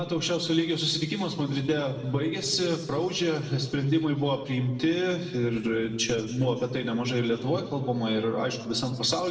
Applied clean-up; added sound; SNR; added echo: none; none; none; reverberation time 1.9 s.